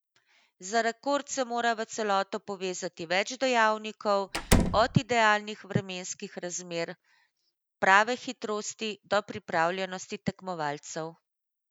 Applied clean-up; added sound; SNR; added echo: none; Slam; -3 dB; none.